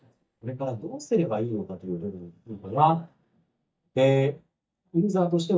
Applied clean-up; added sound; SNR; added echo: neural mask model DeepFilterNet 3.